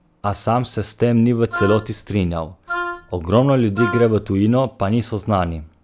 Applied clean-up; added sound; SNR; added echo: none; Wind instrument, woodwind instrument; 10 dB; none.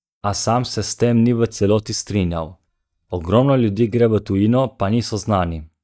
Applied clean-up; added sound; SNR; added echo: neural mask model DeepFilterNet 3.